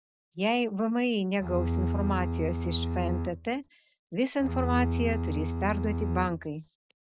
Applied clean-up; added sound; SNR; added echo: none; Bowed string instrument; 0 dB; none.